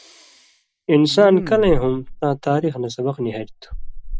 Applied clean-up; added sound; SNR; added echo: none; Respiratory sounds; 9 dB; none.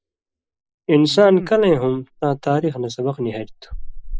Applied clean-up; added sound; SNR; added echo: neural mask model Resemble Enhance denoiser.